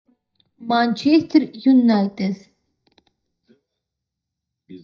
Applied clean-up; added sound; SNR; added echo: neural mask model DeepFilterNet 3.